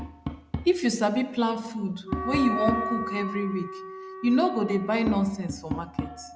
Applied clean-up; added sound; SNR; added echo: none; Tap + Wind instrument, woodwind instrument; 7 dB; none.